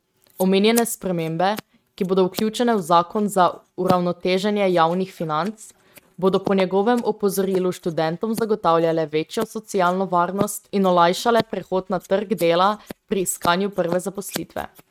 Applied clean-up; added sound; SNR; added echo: neural mask model RNNoise.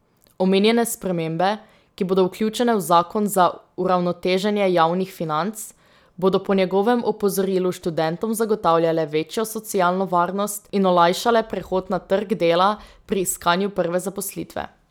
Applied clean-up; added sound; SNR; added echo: none; none; none; none.